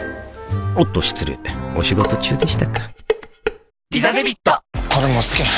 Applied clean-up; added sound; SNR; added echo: none; Dishes, pots, and pans; 7 dB; none.